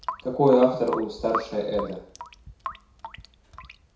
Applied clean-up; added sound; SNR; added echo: none; Drip / Sink (filling or washing) / Water tap, faucet; 11 dB; reverberation time 0.6 s.